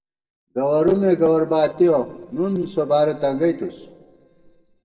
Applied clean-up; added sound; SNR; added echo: neural separator model SepFormer DNS4.